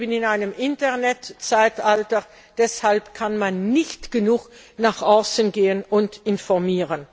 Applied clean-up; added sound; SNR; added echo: none; none; none; none.